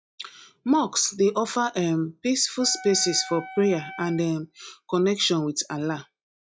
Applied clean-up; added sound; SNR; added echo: classical method log-MMSE.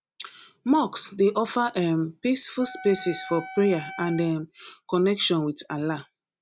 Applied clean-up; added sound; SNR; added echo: none; Wind instrument, woodwind instrument; 15 dB; none.